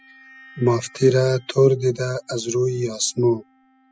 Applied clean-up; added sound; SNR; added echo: classical method spectral subtraction.